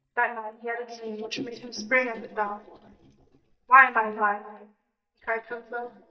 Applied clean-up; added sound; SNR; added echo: neural mask model DeepFilterNet 3.